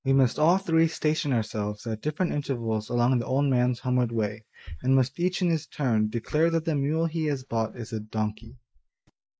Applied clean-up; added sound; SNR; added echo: neural mask model Resemble Enhance denoiser.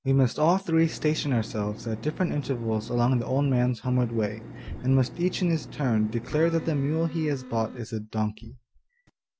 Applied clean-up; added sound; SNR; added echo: none; Engine + Wind instrument, woodwind instrument; 14 dB; none.